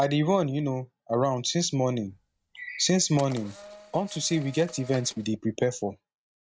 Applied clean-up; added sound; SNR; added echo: neural mask model RNNoise.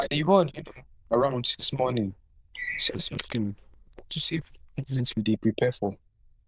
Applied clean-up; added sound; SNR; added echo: neural diffusion model UNIVERSE++.